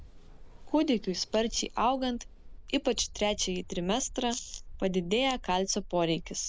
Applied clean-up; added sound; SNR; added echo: none; Mechanical fan; 13 dB; none.